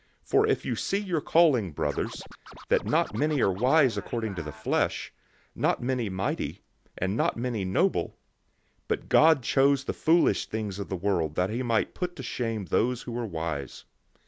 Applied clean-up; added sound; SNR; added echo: none; Scratching (performance technique); 18 dB; none.